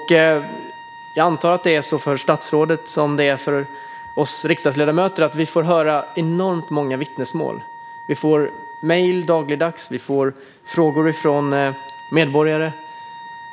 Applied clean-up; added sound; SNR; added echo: none; Wind instrument, woodwind instrument; 17 dB; none.